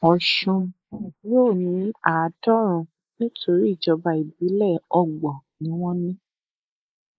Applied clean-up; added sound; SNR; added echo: neural mask model Resemble Enhance denoiser.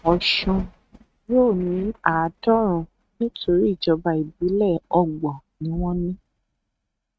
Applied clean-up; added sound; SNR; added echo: neural mask model RNNoise.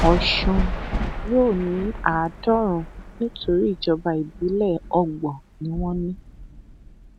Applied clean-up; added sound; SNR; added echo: none; Thunder; 6 dB; none.